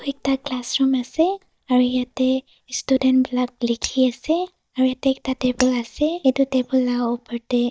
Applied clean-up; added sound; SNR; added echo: neural mask model DeepFilterNet 3.